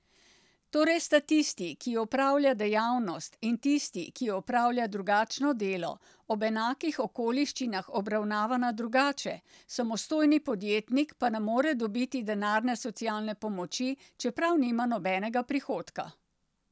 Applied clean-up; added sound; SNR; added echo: none; none; none; none.